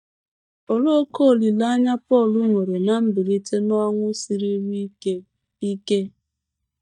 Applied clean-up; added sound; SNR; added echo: neural mask model DeepFilterNet 3.